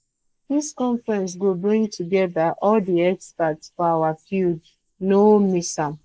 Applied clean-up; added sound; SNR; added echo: neural mask model Resemble Enhance denoiser.